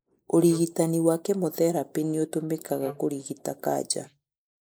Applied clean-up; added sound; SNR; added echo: neural mask model Resemble Enhance denoiser.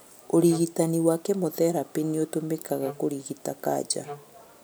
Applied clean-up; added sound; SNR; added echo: none; Wind instrument, woodwind instrument; 17 dB; none.